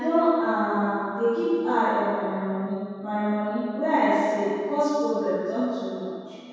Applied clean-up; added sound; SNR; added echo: none; none; none; reverberation time 2.2 s.